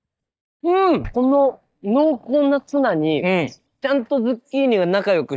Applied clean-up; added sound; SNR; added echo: neural mask model DeepFilterNet 3.